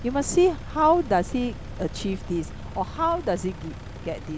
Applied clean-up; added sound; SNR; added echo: none; Engine; 11 dB; none.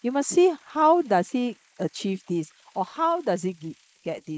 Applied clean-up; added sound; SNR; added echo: neural mask model Resemble Enhance denoiser.